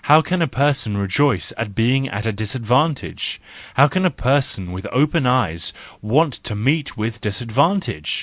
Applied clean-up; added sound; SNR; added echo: none; none; none; none.